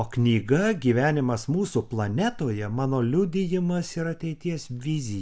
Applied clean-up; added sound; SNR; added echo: none; none; none; none.